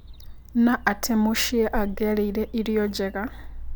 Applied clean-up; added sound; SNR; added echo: none; Bird vocalization, bird call, bird song; 11 dB; none.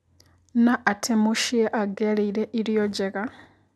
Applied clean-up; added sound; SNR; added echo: none; none; none; none.